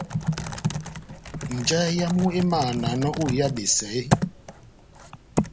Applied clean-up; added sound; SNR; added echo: none; Typing; 3 dB; none.